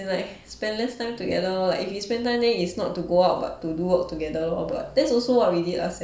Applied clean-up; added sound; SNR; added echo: none; none; none; none.